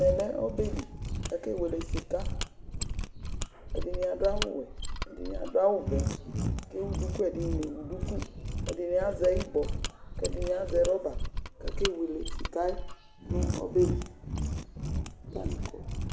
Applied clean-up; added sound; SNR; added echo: none; Mechanisms; 1 dB; none.